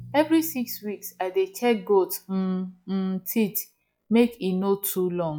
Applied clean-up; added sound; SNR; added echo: classical method log-MMSE.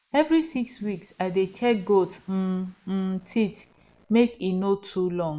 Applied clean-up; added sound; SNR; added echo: neural mask model Resemble Enhance denoiser.